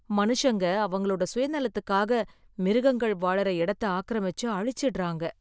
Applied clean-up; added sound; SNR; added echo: none; none; none; none.